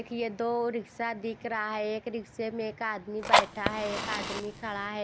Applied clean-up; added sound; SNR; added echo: none; Fire; -4 dB; none.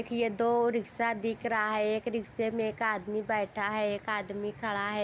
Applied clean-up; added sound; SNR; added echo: none; none; none; none.